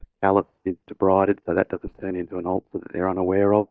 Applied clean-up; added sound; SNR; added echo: neural mask model DeepFilterNet 3.